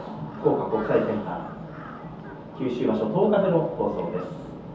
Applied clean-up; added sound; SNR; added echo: none; Crow; 19 dB; reverberation time 0.6 s.